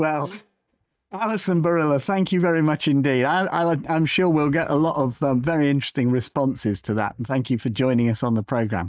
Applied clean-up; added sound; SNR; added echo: neural mask model DeepFilterNet 3.